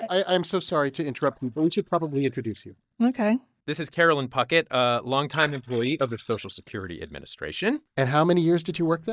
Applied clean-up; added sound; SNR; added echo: neural mask model DeepFilterNet 3.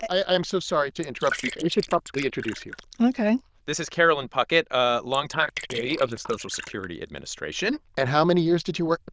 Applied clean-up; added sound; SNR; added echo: neural diffusion model UNIVERSE++.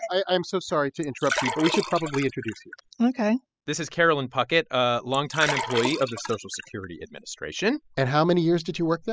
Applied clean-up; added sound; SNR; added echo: classical method spectral subtraction.